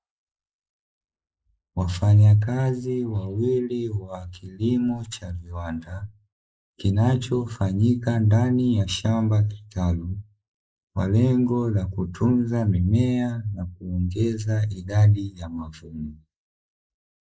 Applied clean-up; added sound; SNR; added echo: neural mask model Resemble Enhance denoiser.